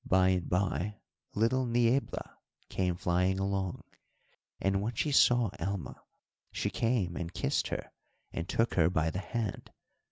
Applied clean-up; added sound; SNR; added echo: none; none; none; none.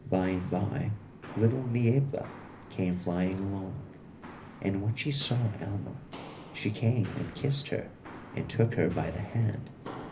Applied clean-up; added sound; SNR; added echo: none; Walk, footsteps; 15 dB; reverberation time 0.3 s.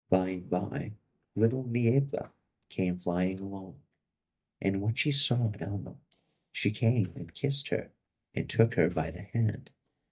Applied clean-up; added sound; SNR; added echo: neural mask model DeepFilterNet 3.